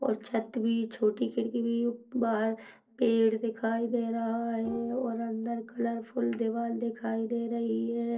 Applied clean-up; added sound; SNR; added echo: neural separator model SepFormer DNS4.